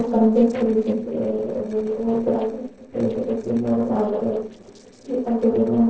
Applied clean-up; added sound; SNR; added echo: neural separator model SepFormer DNS4.